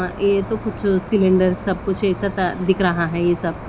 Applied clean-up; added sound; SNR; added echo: none; Cricket; 12 dB; none.